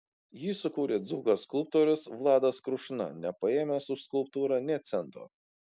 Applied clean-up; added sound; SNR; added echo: none; none; none; none.